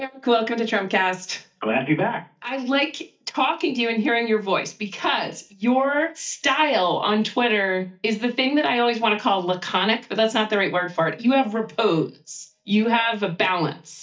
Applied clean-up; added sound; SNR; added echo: neural mask model DeepFilterNet 3.